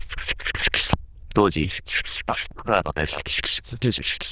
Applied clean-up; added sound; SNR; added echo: neural diffusion model UNIVERSE++.